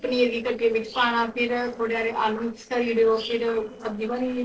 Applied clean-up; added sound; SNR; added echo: neural separator model SepFormer DNS4.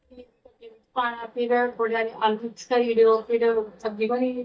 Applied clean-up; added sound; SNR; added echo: neural mask model DeepFilterNet 3.